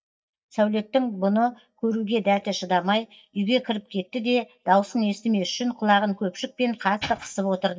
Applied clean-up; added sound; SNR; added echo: neural mask model DeepFilterNet 3.